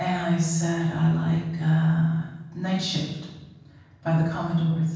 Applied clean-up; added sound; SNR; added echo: none; none; none; reverberation time 1.2 s.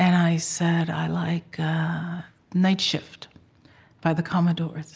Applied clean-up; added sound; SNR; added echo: none; none; none; none.